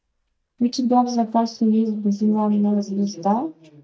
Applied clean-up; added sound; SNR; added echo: neural mask model DeepFilterNet 3.